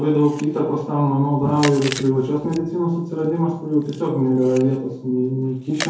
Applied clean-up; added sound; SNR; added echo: none; Chewing, mastication; 17 dB; reverberation time 2.3 s.